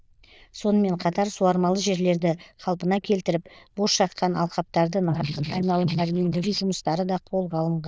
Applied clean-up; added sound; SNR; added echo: neural diffusion model UNIVERSE++.